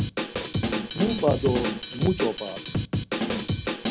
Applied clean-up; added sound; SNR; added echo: none; Drum kit; -1 dB; none.